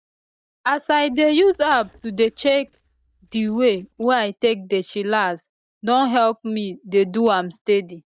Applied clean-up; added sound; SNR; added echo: neural mask model DeepFilterNet 3.